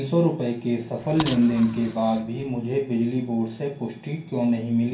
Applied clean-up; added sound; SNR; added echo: none; Bicycle; 14 dB; reverberation time 0.3 s.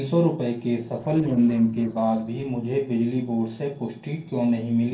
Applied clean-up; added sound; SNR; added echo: neural separator model SepFormer DNS4.